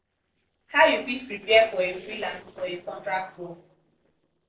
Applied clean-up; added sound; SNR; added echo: neural separator model SepFormer DNS4.